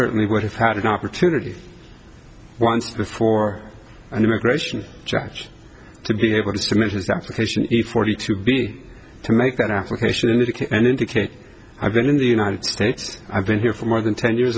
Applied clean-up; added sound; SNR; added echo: none; none; none; none.